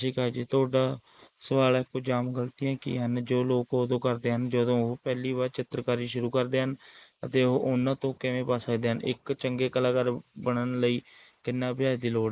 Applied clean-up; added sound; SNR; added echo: neural mask model Resemble Enhance denoiser.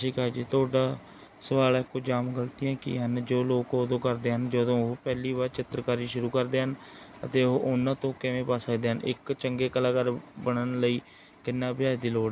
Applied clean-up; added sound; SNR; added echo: none; none; none; none.